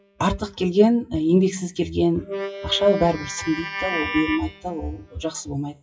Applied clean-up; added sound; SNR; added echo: classical method WPE with log-MMSE.